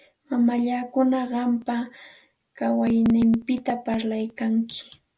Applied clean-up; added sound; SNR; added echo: none; none; none; none.